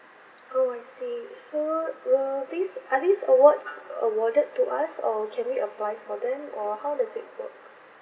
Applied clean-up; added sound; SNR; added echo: none; none; none; none.